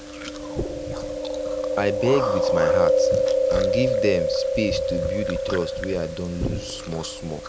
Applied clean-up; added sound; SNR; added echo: none; Chewing, mastication; -5 dB; none.